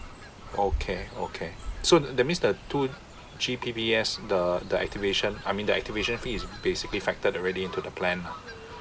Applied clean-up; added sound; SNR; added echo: none; Fowl; 11 dB; none.